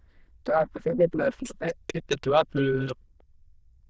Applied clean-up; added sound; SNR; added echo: neural diffusion model UNIVERSE++.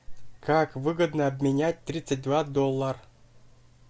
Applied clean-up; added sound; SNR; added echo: none; none; none; none.